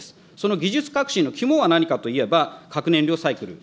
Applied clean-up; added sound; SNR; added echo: none; none; none; none.